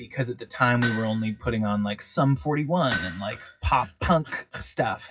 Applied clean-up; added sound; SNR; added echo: classical method WPE with log-MMSE.